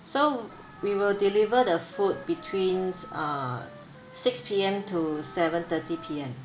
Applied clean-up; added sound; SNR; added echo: none; Wind instrument, woodwind instrument + Alarm; 19 dB; none.